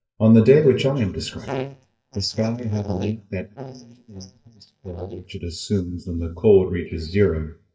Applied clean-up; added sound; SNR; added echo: neural mask model DeepFilterNet 3.